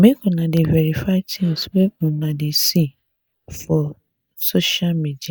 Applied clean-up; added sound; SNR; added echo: neural mask model DeepFilterNet 3.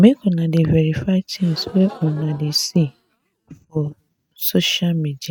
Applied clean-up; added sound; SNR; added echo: neural mask model RNNoise.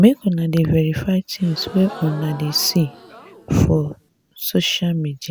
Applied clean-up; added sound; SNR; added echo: none; Crowd / Gasp; 18 dB; none.